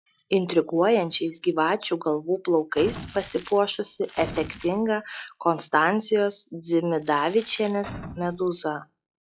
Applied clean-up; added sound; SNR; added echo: classical method log-MMSE.